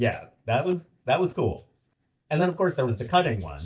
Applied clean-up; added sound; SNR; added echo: neural mask model DeepFilterNet 3.